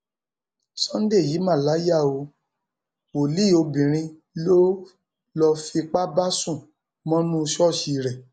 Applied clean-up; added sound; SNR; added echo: none; none; none; none.